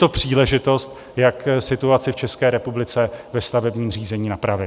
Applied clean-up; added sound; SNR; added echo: none; none; none; none.